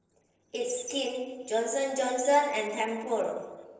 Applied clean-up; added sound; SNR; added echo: neural separator model SepFormer DNS4.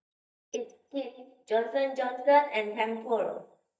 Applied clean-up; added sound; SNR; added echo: neural mask model DeepFilterNet 3.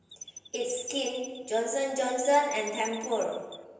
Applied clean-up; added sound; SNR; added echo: none; Chirp, tweet; 15 dB; reverberation time 1.0 s.